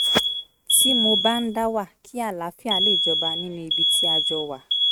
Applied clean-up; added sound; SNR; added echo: neural mask model RNNoise.